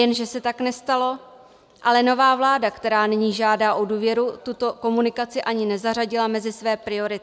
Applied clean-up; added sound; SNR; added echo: none; none; none; none.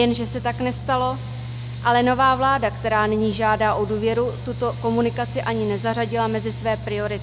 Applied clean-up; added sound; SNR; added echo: none; Mechanical fan; 9 dB; none.